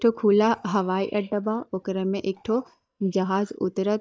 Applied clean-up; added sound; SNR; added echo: neural mask model DeepFilterNet 3.